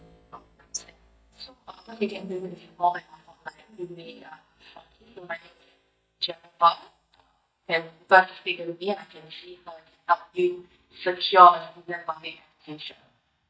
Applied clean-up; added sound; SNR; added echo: neural mask model DeepFilterNet 3.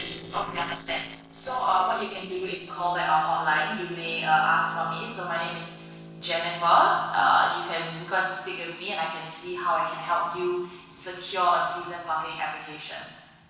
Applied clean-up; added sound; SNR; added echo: neural separator model SepFormer DNS4.